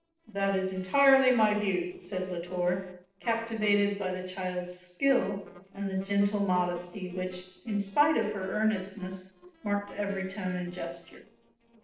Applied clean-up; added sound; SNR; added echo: neural separator model SepFormer DNS4.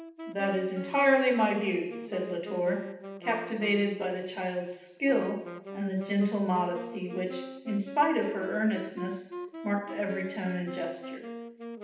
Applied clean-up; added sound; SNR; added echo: none; Wind instrument, woodwind instrument; 12 dB; reverberation time 0.9 s.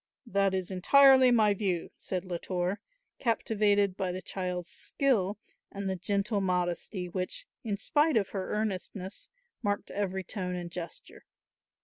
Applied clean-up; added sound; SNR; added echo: none; none; none; none.